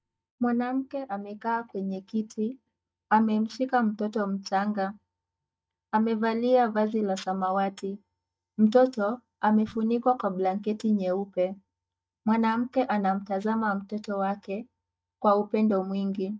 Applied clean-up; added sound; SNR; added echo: neural mask model DeepFilterNet 3.